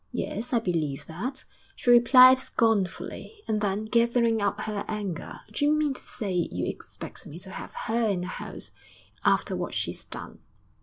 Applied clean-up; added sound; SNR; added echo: none; none; none; none.